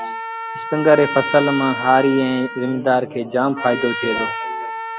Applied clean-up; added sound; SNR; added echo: none; Trumpet; 8 dB; none.